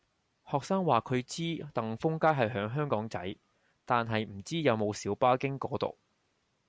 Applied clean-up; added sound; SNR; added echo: none; none; none; none.